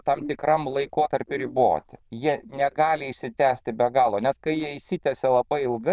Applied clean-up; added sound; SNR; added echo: neural diffusion model UNIVERSE++.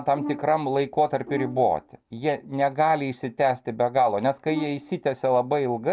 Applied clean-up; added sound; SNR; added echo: none; Brass instrument; 13 dB; none.